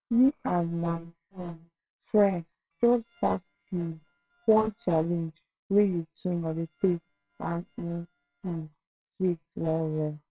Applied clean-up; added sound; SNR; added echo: neural separator model SepFormer WHAMR!.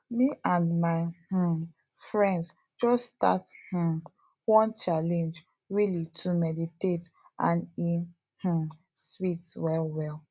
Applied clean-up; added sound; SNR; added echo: none; none; none; none.